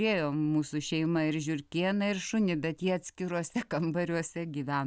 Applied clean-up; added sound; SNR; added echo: none; none; none; none.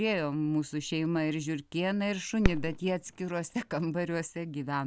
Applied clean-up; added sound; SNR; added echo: none; Fireworks; 7 dB; none.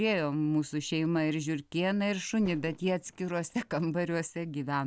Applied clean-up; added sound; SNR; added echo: neural separator model SepFormer DNS4.